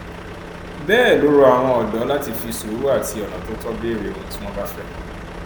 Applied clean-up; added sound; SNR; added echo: none; Truck; 13 dB; none.